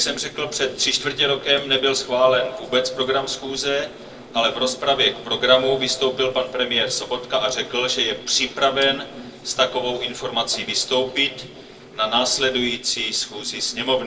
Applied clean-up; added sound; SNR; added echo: neural separator model SepFormer DNS4.